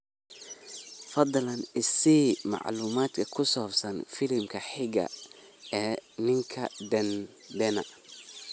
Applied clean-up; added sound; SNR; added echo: none; none; none; none.